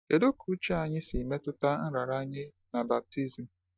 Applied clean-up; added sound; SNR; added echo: neural mask model DeepFilterNet 3.